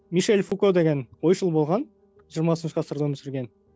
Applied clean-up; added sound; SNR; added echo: none; none; none; none.